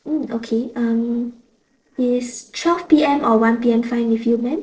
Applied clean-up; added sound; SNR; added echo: neural separator model SepFormer DNS4.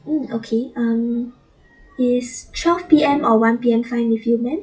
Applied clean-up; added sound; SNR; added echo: classical method WPE with log-MMSE.